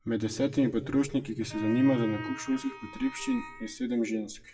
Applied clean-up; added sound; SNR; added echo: classical method WPE with log-MMSE.